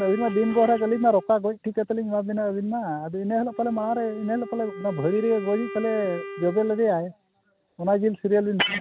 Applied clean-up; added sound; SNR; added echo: none; Wind instrument, woodwind instrument; 15 dB; none.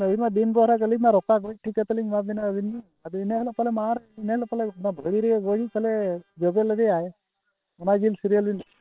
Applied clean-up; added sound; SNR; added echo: neural separator model SepFormer WHAM!.